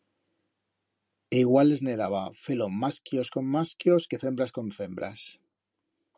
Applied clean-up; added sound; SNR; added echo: none; none; none; none.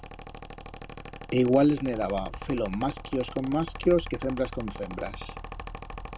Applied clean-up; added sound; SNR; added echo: none; Mechanical fan; 11 dB; none.